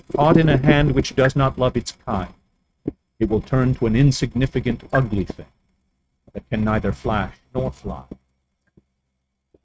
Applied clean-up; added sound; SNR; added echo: neural mask model RNNoise.